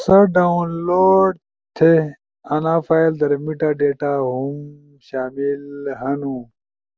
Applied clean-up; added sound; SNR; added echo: none; none; none; none.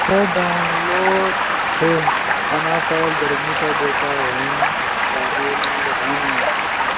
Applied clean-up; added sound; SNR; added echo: none; Stream; -5 dB; none.